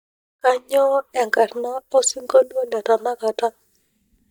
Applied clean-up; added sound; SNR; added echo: neural mask model DeepFilterNet 3.